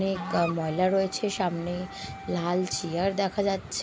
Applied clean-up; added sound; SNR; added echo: none; Musical instrument + Wind instrument, woodwind instrument; 14 dB; none.